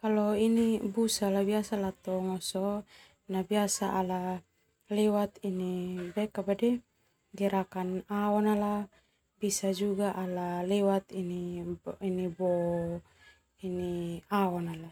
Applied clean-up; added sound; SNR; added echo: none; none; none; none.